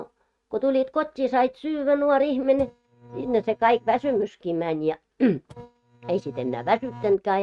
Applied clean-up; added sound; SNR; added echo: neural mask model RNNoise.